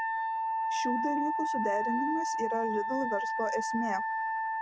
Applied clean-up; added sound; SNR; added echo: none; Wind instrument, woodwind instrument; -3 dB; none.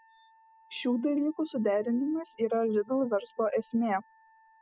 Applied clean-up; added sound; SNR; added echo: classical method spectral subtraction.